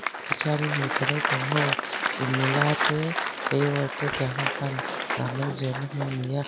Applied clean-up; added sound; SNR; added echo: none; Applause; 1 dB; none.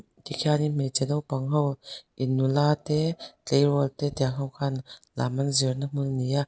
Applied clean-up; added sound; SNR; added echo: none; none; none; none.